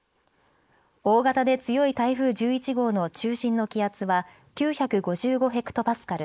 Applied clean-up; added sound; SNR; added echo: neural mask model Resemble Enhance denoiser.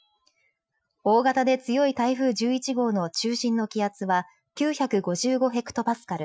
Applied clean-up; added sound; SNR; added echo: classical method Wiener filter.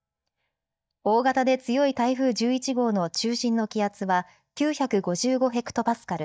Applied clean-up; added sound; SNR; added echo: neural mask model DeepFilterNet 3.